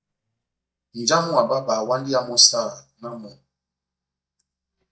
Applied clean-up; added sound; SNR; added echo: neural mask model DeepFilterNet 3.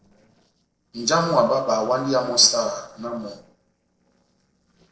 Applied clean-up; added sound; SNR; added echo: neural separator model SepFormer DNS4.